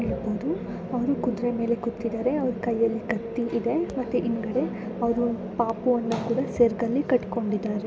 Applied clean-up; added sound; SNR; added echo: none; none; none; none.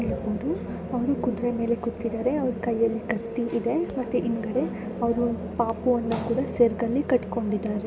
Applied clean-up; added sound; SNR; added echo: none; Bass guitar; 20 dB; none.